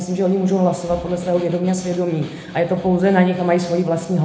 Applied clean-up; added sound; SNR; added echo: none; Snare drum; 18 dB; reverberation time 0.9 s.